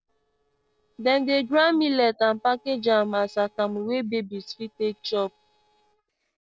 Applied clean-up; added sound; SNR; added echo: neural separator model SepFormer DNS4.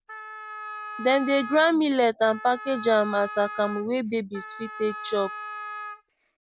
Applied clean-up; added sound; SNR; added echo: none; Wind instrument, woodwind instrument; 12 dB; none.